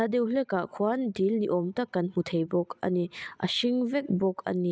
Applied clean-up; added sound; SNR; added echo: none; none; none; none.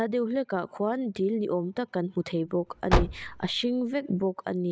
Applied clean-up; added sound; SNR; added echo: none; Car; 1 dB; none.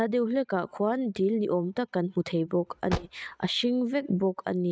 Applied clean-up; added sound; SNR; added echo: neural mask model RNNoise.